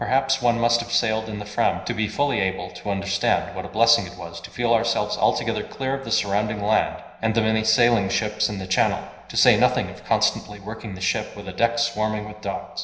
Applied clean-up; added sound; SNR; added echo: none; none; none; reverberation time 0.9 s.